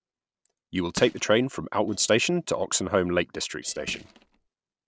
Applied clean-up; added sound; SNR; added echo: neural separator model SepFormer DNS4.